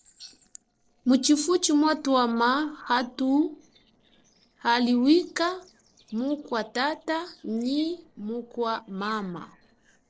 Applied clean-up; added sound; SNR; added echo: neural separator model SepFormer DNS4.